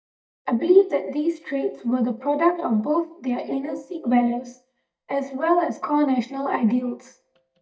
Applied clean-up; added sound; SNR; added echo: neural mask model DeepFilterNet 3.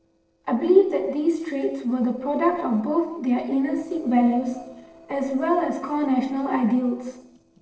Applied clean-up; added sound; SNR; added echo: neural separator model SepFormer DNS4.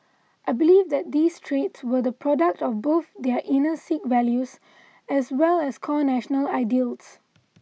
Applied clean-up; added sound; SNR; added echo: none; none; none; none.